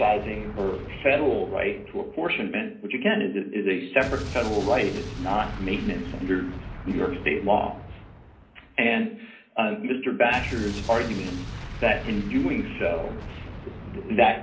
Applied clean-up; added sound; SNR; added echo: none; Explosion; 11 dB; reverberation time 0.5 s.